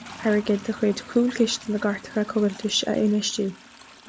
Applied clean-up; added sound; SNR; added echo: none; Toilet flush; 19 dB; none.